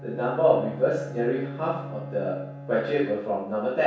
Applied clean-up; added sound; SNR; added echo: none; Bowed string instrument; 12 dB; reverberation time 0.7 s.